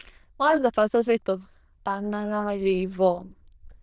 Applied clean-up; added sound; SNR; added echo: neural diffusion model UNIVERSE++.